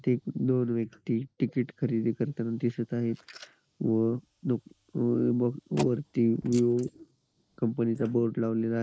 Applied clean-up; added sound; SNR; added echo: neural mask model Resemble Enhance denoiser.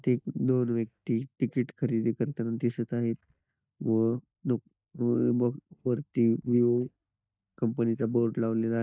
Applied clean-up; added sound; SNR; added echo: neural mask model DeepFilterNet 3.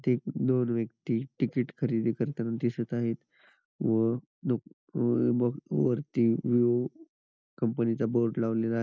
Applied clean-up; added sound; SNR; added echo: none; none; none; none.